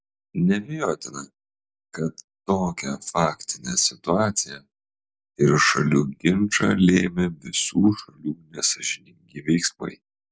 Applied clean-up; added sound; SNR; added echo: none; none; none; none.